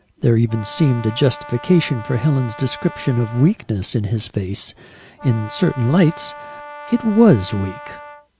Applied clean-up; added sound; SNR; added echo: none; Brass instrument; 17 dB; none.